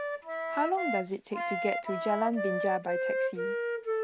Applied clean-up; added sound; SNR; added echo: none; Wind instrument, woodwind instrument; -1 dB; none.